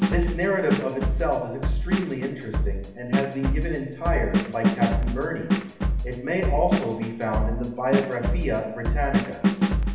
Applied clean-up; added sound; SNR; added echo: none; Drum kit; -3 dB; reverberation time 0.8 s.